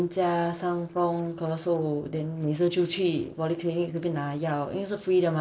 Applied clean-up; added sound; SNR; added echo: neural separator model SepFormer DNS4.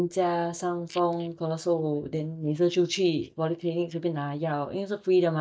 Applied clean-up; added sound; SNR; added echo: neural mask model DeepFilterNet 3.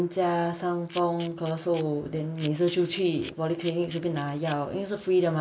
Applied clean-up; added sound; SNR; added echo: neural mask model Resemble Enhance denoiser.